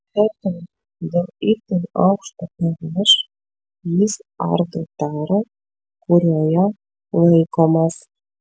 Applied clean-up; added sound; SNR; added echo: none; none; none; none.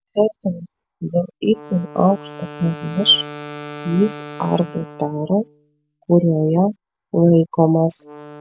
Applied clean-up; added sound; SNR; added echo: none; Wind instrument, woodwind instrument; 18 dB; none.